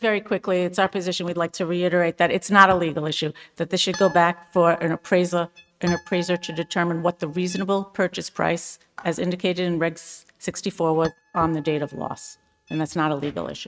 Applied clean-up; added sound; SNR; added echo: neural mask model RNNoise.